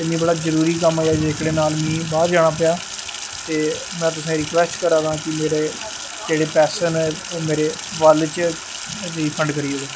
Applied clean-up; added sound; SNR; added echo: none; Sink (filling or washing); 11 dB; none.